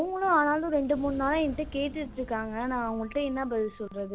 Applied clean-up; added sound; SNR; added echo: none; Sliding door; 16 dB; none.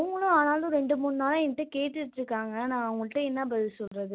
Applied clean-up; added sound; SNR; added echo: none; none; none; none.